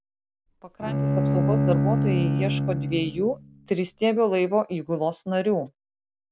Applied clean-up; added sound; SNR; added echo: none; Bowed string instrument; -2 dB; none.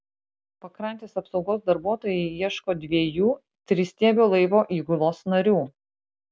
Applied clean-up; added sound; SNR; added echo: none; none; none; none.